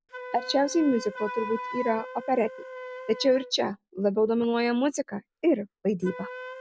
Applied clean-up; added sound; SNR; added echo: none; Wind instrument, woodwind instrument; 13 dB; none.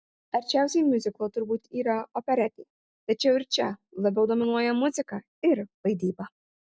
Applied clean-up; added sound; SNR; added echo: none; none; none; none.